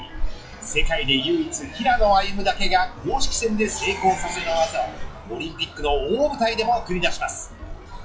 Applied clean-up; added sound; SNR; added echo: classical method WPE with log-MMSE.